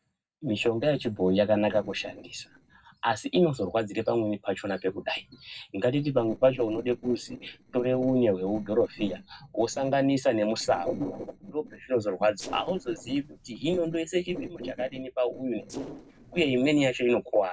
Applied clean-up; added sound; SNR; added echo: neural separator model SepFormer DNS4.